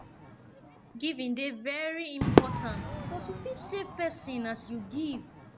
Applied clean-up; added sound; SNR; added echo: none; Crowd / Fireworks; -3 dB; none.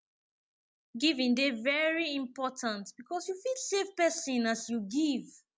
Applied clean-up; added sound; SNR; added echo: none; none; none; none.